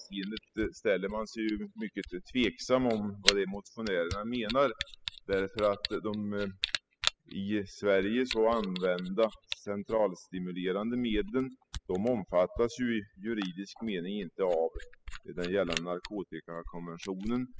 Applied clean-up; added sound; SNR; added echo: classical method spectral subtraction.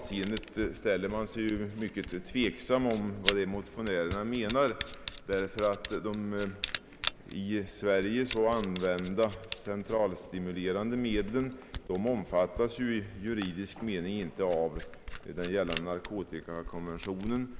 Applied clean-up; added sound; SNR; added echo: none; Camera; 10 dB; none.